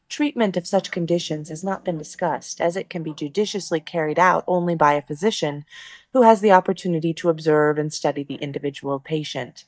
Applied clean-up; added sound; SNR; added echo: neural mask model DeepFilterNet 3.